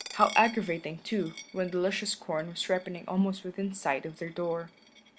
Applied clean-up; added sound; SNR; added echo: none; Coin (dropping); 19 dB; none.